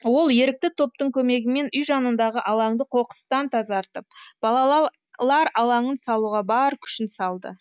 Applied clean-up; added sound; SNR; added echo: none; none; none; none.